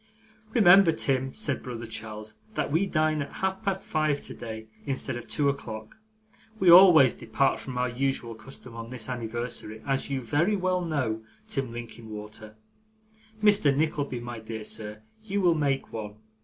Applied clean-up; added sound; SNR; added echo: none; none; none; none.